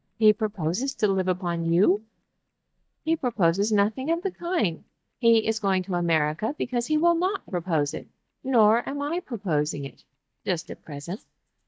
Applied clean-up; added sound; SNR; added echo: neural mask model DeepFilterNet 3.